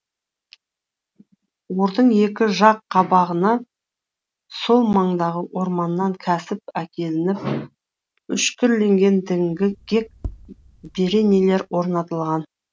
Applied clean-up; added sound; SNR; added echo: none; Tap; 19 dB; none.